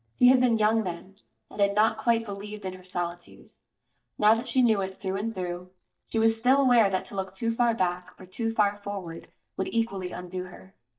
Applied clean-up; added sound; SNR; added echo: neural mask model DeepFilterNet 3.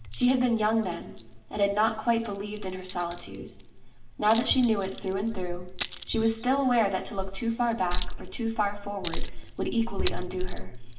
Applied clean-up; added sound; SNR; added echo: none; Chink, clink; 12 dB; reverberation time 0.8 s.